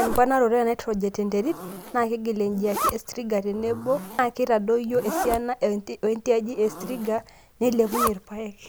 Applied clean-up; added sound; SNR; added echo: none; Zipper (clothing); 9 dB; none.